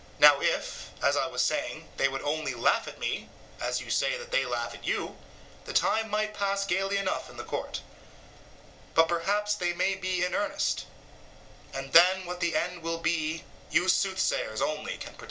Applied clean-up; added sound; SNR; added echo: none; none; none; none.